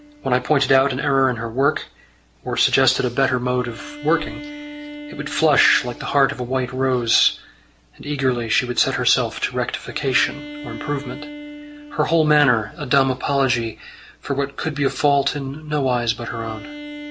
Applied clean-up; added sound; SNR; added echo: none; Bowed string instrument; 17 dB; none.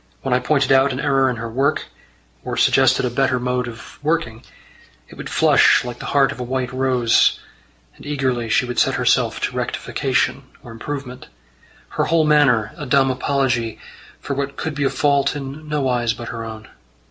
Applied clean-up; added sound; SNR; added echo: none; none; none; none.